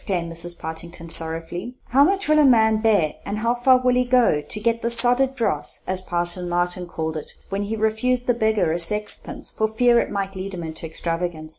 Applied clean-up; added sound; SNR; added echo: none; none; none; none.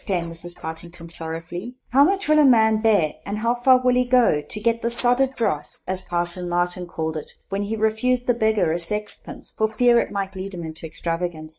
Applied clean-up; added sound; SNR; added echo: neural mask model DeepFilterNet 3.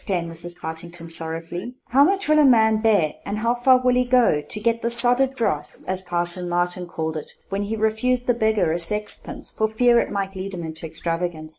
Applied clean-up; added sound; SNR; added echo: neural mask model Resemble Enhance denoiser.